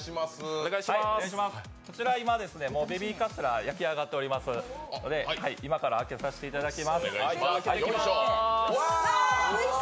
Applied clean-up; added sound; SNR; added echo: none; none; none; none.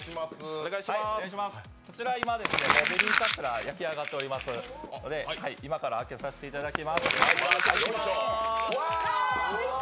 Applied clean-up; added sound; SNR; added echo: none; Crumpling, crinkling; 1 dB; none.